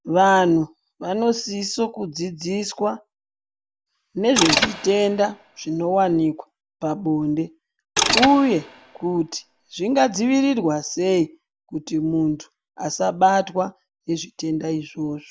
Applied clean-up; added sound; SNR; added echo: none; Mechanisms; 3 dB; none.